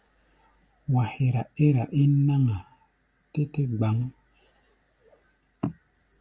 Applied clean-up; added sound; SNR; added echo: none; none; none; none.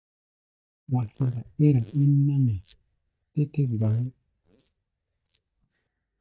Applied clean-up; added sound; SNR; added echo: neural mask model DeepFilterNet 3.